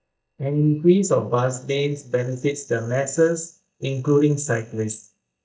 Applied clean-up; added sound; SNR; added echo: neural mask model DeepFilterNet 3.